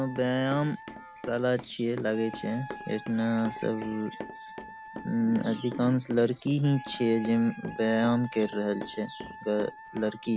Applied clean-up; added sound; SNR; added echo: none; Wind instrument, woodwind instrument + Run; 14 dB; none.